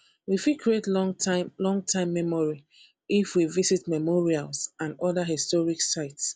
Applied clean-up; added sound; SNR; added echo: none; none; none; none.